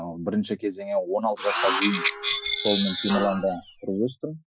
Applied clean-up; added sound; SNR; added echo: classical method Wiener filter.